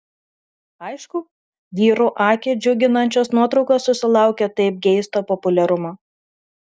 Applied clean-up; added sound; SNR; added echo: none; none; none; none.